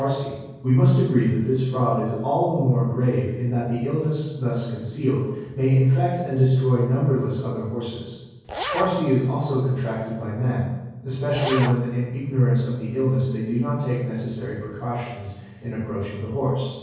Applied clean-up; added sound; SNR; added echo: none; Zipper (clothing); 9 dB; reverberation time 1.3 s.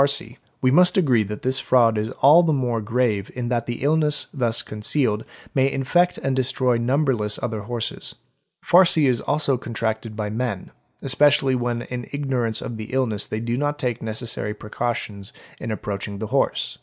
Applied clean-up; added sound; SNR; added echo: none; none; none; none.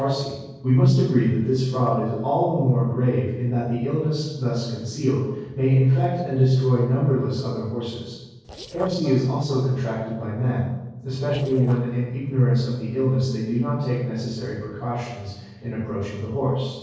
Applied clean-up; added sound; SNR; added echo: neural separator model SepFormer DNS4.